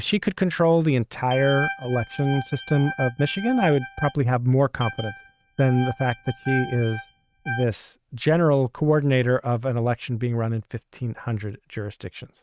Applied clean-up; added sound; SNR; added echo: neural mask model RNNoise.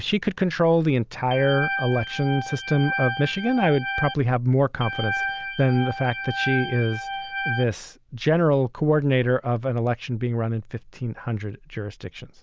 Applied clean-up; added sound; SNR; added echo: none; Organ; 6 dB; none.